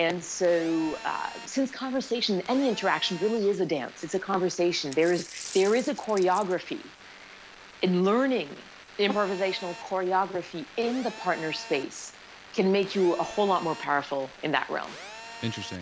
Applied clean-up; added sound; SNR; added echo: none; Coin (dropping) + Telephone; 16 dB; none.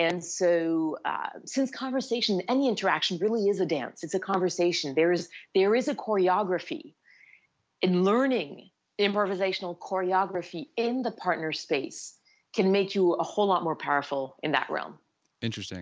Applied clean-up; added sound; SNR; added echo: none; none; none; none.